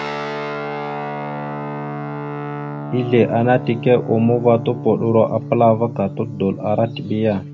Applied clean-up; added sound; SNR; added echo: none; Guitar; 9 dB; none.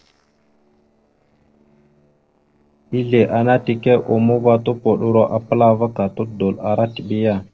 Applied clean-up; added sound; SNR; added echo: neural separator model SepFormer DNS4.